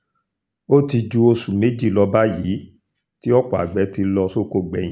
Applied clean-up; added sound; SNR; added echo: none; none; none; none.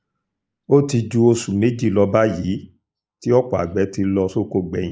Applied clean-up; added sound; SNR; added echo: neural mask model Resemble Enhance denoiser.